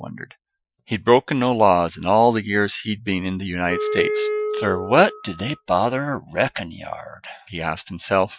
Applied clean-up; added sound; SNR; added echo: classical method Wiener filter.